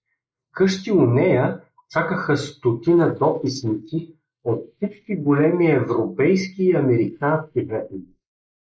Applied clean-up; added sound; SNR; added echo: neural mask model Resemble Enhance denoiser.